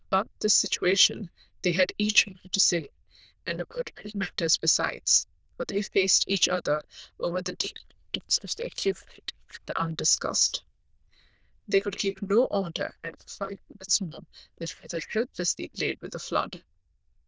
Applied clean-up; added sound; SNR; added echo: neural diffusion model UNIVERSE++.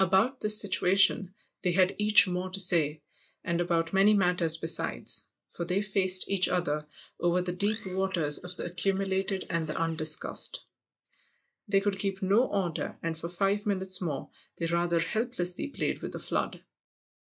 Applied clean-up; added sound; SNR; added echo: neural mask model Resemble Enhance denoiser.